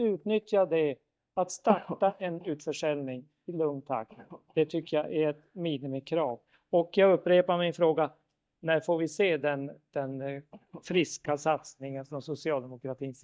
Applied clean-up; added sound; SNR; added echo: neural mask model DeepFilterNet 3.